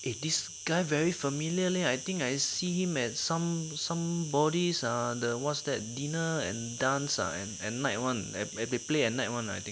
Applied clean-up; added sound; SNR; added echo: none; Insect; 12 dB; none.